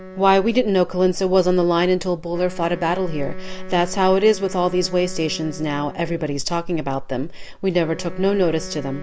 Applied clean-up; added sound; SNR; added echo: none; Wind instrument, woodwind instrument; 18 dB; none.